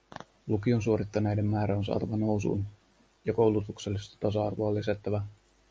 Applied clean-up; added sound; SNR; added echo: none; none; none; none.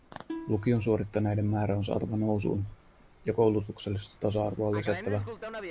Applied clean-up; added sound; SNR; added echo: none; Plucked string instrument + Fixed-wing aircraft, airplane; 15 dB; none.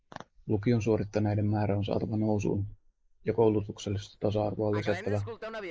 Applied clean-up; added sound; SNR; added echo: neural mask model Resemble Enhance denoiser.